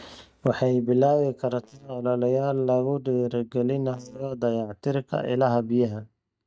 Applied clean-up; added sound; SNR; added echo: neural mask model DeepFilterNet 3.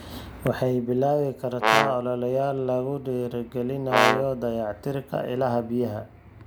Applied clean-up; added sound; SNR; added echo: none; Brass instrument; -2 dB; none.